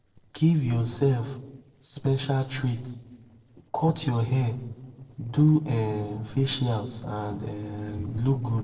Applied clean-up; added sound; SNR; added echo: neural separator model SepFormer DNS4.